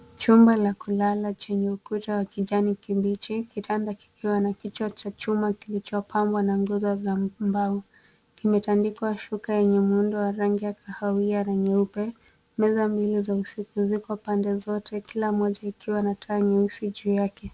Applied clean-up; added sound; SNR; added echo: none; none; none; none.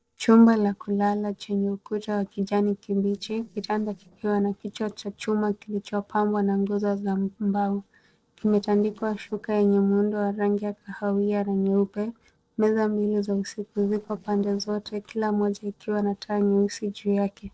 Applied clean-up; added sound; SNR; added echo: neural separator model SepFormer DNS4.